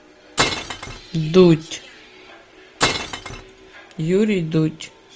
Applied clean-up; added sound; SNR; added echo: none; Glass; 3 dB; none.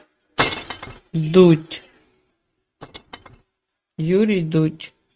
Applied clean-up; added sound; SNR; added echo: neural mask model RNNoise.